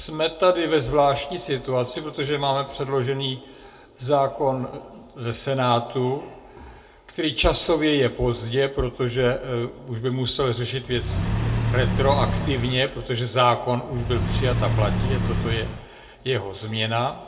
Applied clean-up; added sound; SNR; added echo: none; Accelerating, revving, vroom / Car; 0 dB; reverberation time 0.2 s.